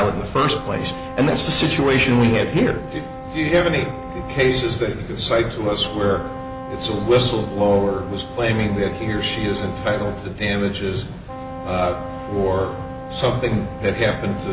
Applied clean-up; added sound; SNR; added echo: none; Wind instrument, woodwind instrument; 12 dB; none.